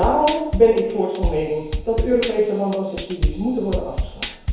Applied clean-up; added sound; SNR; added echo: none; Drum / Drum kit; 5 dB; reverberation time 1.0 s.